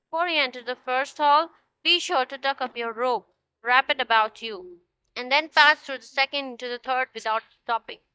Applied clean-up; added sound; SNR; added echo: neural mask model DeepFilterNet 3.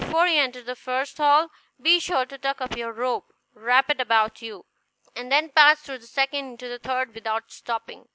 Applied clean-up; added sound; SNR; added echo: none; none; none; none.